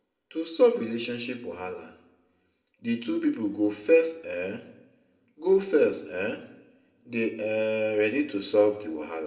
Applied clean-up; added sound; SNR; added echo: none; none; none; reverberation time 0.7 s.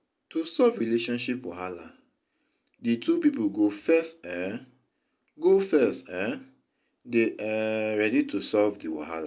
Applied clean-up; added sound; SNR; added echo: none; none; none; none.